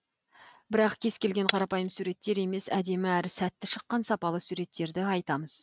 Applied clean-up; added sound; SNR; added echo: neural mask model RNNoise.